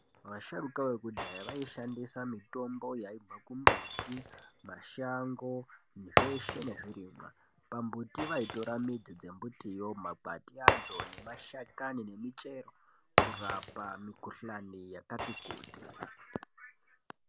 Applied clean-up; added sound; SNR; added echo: none; Shatter; -4 dB; none.